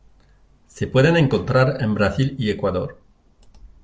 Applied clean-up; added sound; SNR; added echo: none; none; none; none.